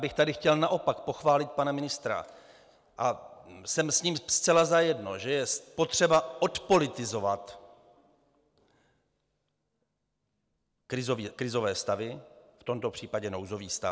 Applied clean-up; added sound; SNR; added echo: none; none; none; none.